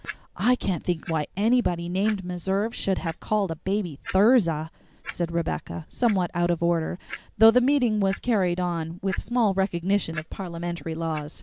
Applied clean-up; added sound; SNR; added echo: none; Clock; 20 dB; none.